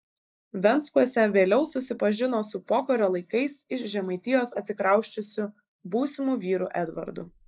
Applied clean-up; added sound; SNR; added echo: neural mask model Resemble Enhance denoiser.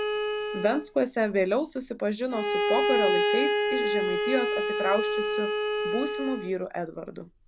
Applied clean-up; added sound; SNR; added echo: none; Bowed string instrument; -1 dB; none.